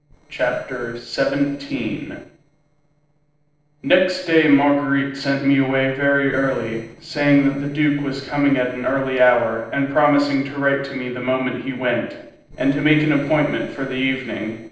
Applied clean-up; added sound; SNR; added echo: neural separator model SepFormer DNS4.